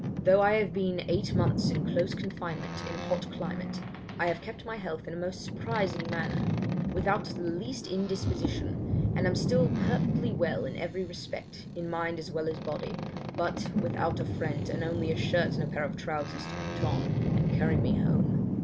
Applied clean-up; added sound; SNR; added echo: none; Boat, Water vehicle; -2 dB; none.